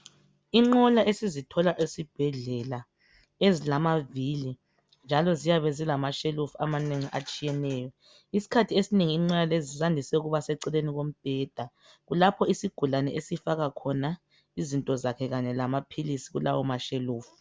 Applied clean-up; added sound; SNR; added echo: none; none; none; none.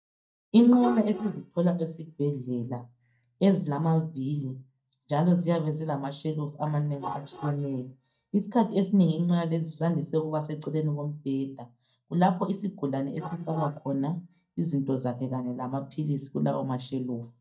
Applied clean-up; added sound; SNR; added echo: neural mask model DeepFilterNet 3.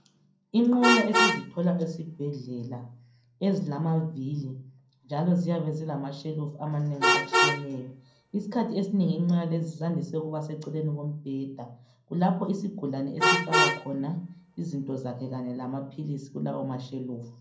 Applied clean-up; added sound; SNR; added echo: none; Vehicle horn, car horn, honking; 3 dB; reverberation time 0.5 s.